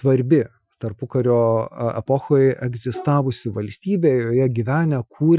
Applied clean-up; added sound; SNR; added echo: classical method Wiener filter.